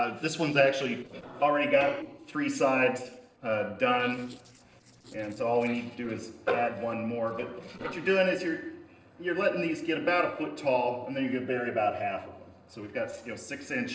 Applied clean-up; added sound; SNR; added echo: neural separator model SepFormer DNS4.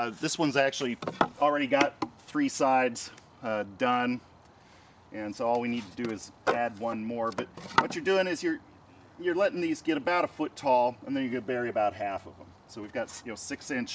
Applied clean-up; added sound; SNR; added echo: none; none; none; none.